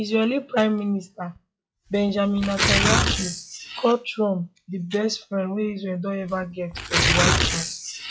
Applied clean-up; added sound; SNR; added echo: classical method log-MMSE.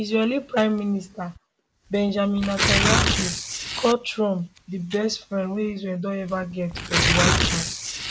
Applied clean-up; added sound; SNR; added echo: none; Tearing; 1 dB; none.